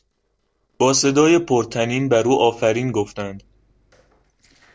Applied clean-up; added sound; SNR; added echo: neural separator model SepFormer DNS4.